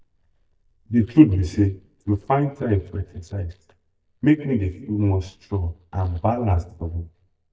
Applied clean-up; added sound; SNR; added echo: neural mask model DeepFilterNet 3.